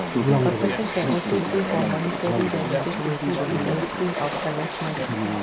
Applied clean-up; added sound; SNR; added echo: none; Chatter / Stream; -3 dB; none.